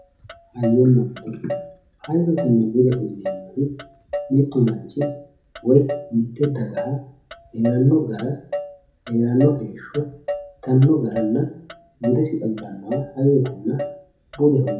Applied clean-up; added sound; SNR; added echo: none; Motor vehicle (road); 12 dB; reverberation time 0.6 s.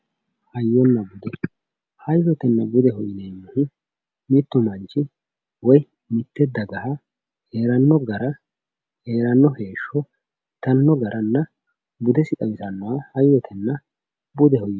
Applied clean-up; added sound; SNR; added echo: none; none; none; none.